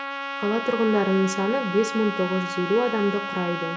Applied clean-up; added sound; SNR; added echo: none; Trumpet; 6 dB; none.